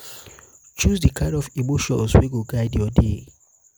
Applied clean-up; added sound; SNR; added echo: none; none; none; none.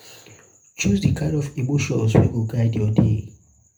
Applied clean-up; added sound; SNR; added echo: none; none; none; reverberation time 0.3 s.